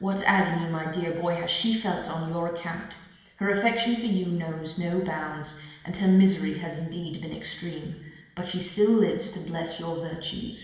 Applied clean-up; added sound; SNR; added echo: none; none; none; reverberation time 1.0 s.